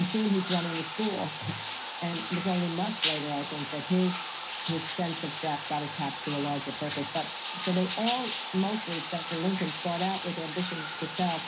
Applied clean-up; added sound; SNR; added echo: none; Bathtub (filling or washing); -1 dB; reverberation time 0.5 s.